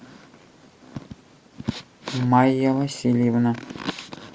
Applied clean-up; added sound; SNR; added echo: none; none; none; none.